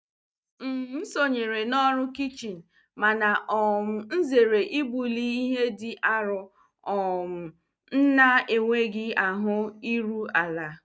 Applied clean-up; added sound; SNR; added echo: neural mask model DeepFilterNet 3.